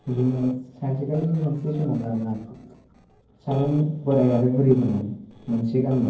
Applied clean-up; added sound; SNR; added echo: neural separator model SepFormer DNS4.